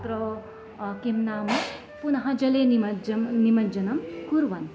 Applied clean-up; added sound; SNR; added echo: none; Drum + Wind instrument, woodwind instrument; 20 dB; none.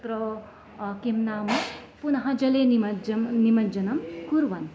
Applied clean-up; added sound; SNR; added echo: none; none; none; none.